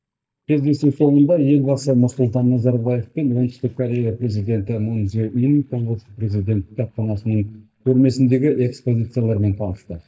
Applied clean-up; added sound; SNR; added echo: neural mask model DeepFilterNet 3.